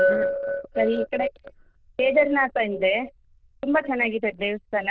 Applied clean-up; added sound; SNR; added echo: neural diffusion model UNIVERSE++.